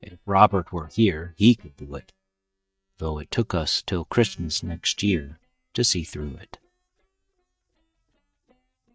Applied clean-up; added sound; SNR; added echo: neural mask model DeepFilterNet 3.